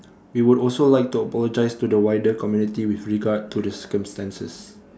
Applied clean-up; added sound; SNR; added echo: none; none; none; none.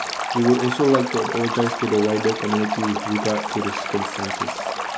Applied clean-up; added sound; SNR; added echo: none; Stream; 4 dB; none.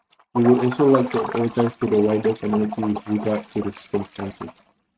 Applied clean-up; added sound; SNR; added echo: neural mask model RNNoise.